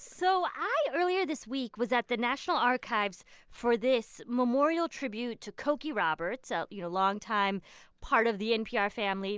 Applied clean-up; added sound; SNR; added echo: none; none; none; none.